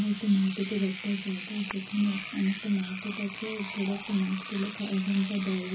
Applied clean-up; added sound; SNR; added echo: none; Engine / Domestic sounds, home sounds; 11 dB; reverberation time 0.3 s.